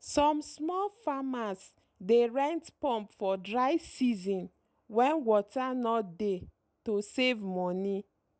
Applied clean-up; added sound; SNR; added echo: none; none; none; none.